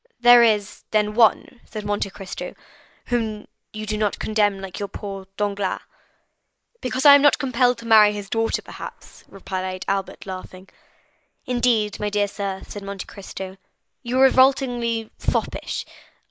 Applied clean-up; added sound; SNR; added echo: neural mask model Resemble Enhance denoiser.